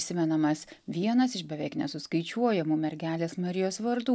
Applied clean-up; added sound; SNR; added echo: none; none; none; none.